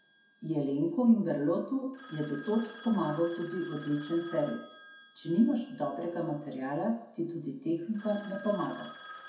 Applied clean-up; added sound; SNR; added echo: none; Telephone; 19 dB; reverberation time 0.5 s.